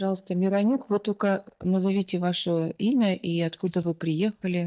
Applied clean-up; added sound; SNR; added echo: neural mask model DeepFilterNet 3.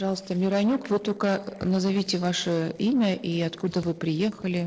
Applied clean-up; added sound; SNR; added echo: neural separator model SepFormer DNS4.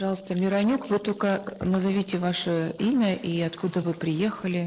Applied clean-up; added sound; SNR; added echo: neural mask model Resemble Enhance denoiser.